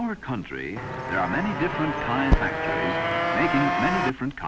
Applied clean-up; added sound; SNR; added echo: none; Motorcycle; 0 dB; none.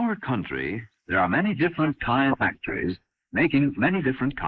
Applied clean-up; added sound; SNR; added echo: neural mask model Resemble Enhance denoiser.